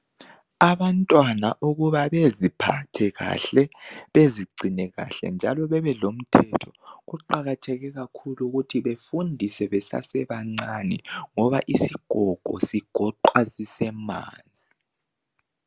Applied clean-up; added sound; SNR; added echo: none; none; none; none.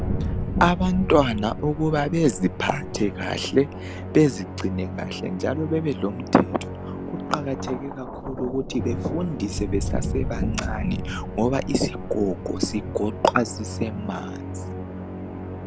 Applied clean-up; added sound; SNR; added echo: none; Musical instrument + Thunder; 5 dB; none.